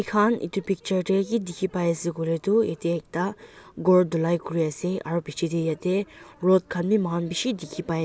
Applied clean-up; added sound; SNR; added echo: none; none; none; none.